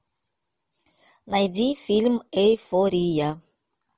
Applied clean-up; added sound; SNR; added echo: none; none; none; none.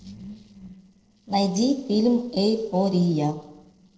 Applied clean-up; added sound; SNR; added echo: neural separator model SepFormer DNS4.